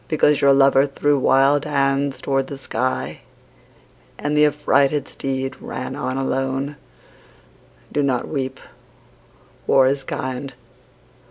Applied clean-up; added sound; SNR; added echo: none; none; none; none.